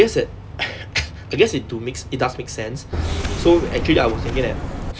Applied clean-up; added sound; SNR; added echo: none; Subway, metro, underground; 3 dB; none.